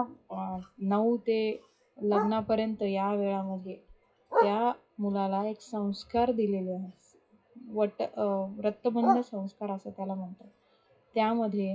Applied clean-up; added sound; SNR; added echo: classical method WPE with log-MMSE.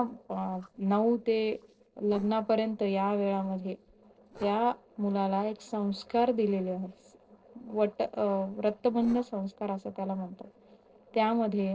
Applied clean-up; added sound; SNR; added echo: neural separator model SepFormer DNS4.